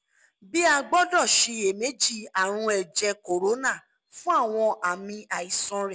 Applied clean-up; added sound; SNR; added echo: none; none; none; none.